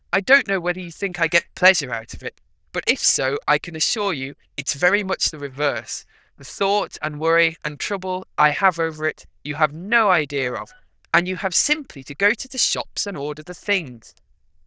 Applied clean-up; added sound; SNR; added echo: neural diffusion model UNIVERSE++.